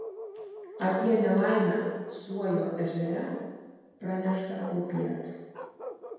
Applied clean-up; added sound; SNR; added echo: none; Bark; 14 dB; reverberation time 1.2 s.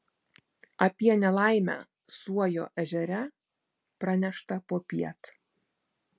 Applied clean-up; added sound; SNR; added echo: none; none; none; none.